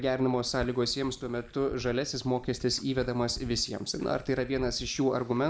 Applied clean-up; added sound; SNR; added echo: none; Glass; 16 dB; reverberation time 0.6 s.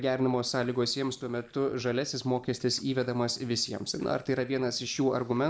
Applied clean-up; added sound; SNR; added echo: neural separator model SepFormer DNS4.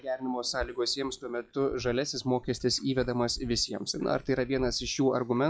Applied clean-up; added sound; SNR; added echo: classical method WPE with log-MMSE.